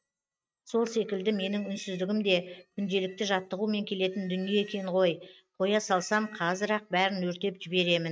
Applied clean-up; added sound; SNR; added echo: neural mask model RNNoise.